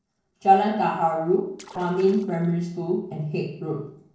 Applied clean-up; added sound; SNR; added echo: neural separator model SepFormer DNS4.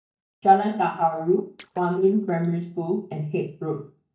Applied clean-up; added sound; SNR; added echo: neural mask model DeepFilterNet 3.